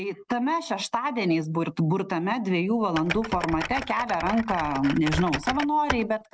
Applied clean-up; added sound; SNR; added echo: none; Typing; 7 dB; none.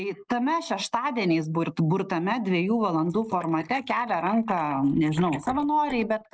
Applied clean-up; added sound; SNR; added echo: neural mask model Resemble Enhance denoiser.